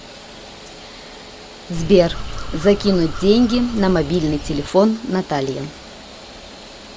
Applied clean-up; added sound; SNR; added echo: none; Crow; 8 dB; none.